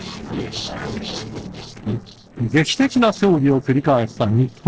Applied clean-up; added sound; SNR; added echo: neural separator model SepFormer DNS4.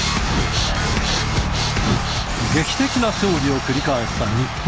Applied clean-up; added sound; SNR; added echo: none; Breathing; 6 dB; none.